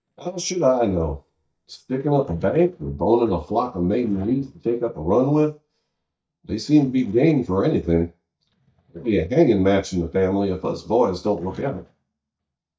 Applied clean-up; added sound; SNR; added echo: neural mask model DeepFilterNet 3.